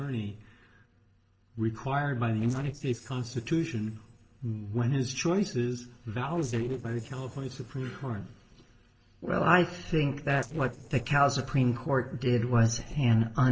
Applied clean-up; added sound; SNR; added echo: neural separator model SepFormer DNS4.